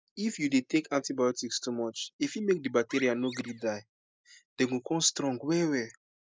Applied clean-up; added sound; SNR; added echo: neural mask model Resemble Enhance denoiser.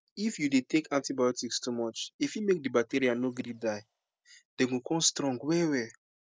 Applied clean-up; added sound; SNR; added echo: neural separator model SepFormer DNS4.